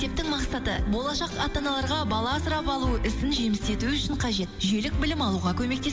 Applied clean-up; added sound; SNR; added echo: none; none; none; none.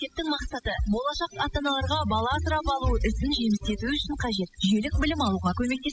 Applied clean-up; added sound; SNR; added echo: classical method spectral subtraction.